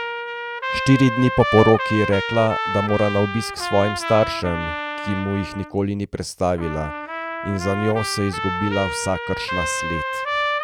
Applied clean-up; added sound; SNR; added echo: none; Trumpet; 5 dB; none.